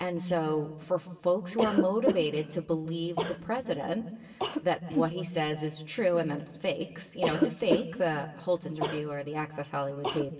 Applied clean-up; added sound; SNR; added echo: none; Cough; 5 dB; reverberation time 1.3 s.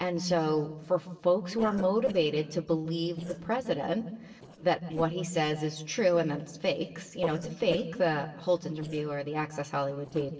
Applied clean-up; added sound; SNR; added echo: neural separator model SepFormer DNS4.